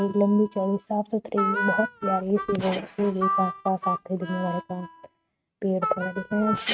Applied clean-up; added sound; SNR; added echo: neural mask model RNNoise.